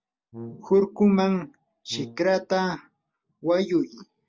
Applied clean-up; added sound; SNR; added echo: neural separator model SepFormer DNS4.